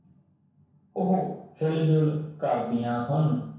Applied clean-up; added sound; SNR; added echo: none; none; none; reverberation time 0.6 s.